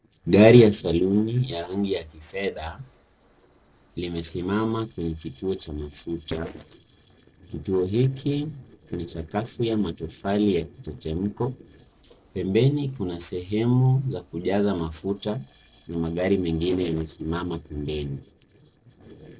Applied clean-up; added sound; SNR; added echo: neural separator model SepFormer DNS4.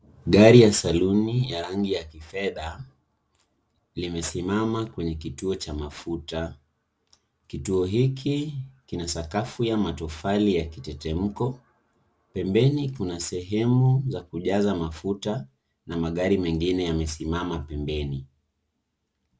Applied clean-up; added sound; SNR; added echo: none; none; none; none.